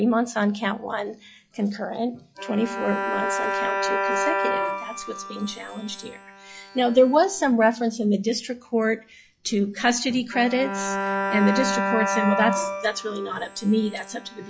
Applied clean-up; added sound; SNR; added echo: classical method log-MMSE.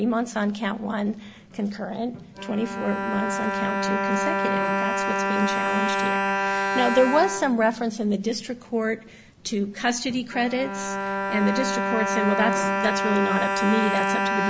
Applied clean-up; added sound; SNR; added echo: none; Bowed string instrument; 1 dB; none.